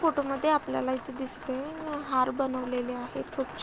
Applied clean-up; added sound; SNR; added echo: none; Rain; 13 dB; none.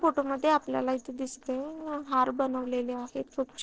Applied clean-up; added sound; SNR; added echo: neural separator model SepFormer DNS4.